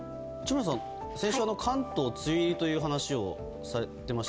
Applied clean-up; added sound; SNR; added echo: none; none; none; none.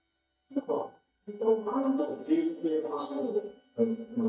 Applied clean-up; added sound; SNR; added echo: neural mask model DeepFilterNet 3.